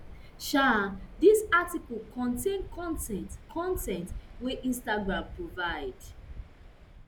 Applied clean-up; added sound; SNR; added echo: none; Waves, surf; 13 dB; none.